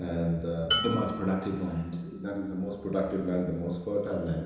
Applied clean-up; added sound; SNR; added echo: none; Dishes, pots, and pans; 7 dB; reverberation time 1.0 s.